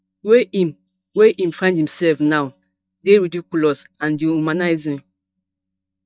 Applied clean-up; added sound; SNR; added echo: neural mask model DeepFilterNet 3.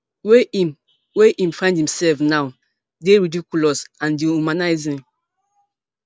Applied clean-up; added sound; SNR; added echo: none; none; none; none.